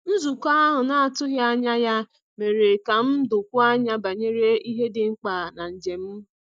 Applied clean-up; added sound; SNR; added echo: none; none; none; none.